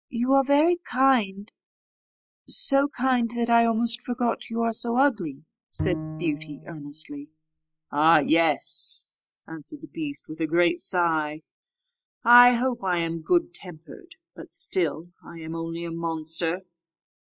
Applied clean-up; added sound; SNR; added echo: classical method log-MMSE.